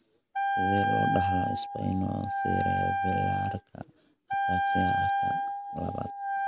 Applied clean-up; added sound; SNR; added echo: none; Wind instrument, woodwind instrument; -4 dB; none.